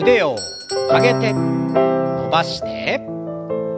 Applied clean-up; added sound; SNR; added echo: none; Doorbell; 20 dB; none.